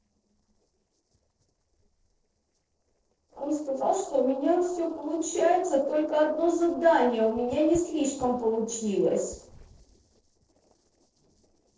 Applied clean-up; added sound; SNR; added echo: neural separator model SepFormer DNS4.